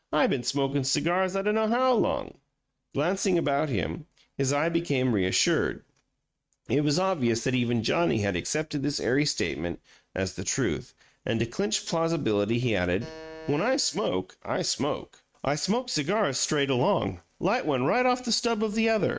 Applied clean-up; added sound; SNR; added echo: neural mask model RNNoise.